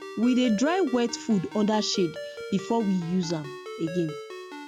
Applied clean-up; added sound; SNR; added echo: none; Ringtone; 13 dB; none.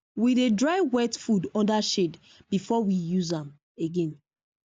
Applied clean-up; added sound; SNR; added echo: none; none; none; none.